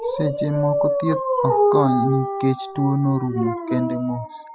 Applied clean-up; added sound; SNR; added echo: classical method spectral subtraction.